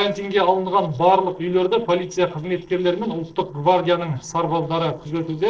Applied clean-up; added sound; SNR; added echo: neural separator model SepFormer DNS4.